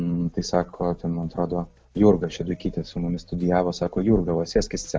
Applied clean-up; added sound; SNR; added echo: none; none; none; none.